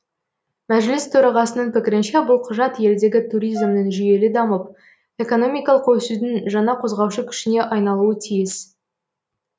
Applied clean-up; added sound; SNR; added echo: none; Brass instrument; 17 dB; none.